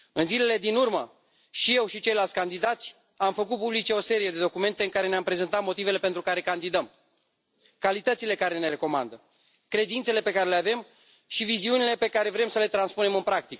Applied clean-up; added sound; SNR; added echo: none; none; none; none.